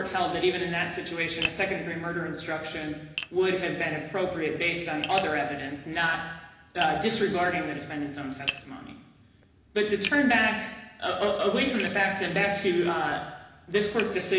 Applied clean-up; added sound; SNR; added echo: none; Tap; 13 dB; reverberation time 1.0 s.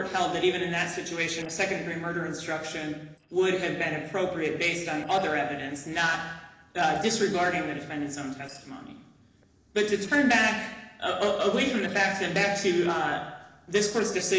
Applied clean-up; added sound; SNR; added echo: neural separator model SepFormer DNS4.